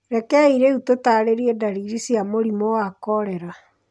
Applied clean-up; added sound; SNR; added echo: none; none; none; none.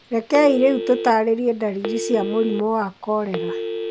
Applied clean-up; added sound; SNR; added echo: none; Telephone; 8 dB; none.